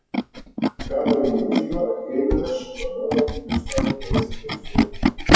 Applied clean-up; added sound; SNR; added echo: classical method WPE with log-MMSE.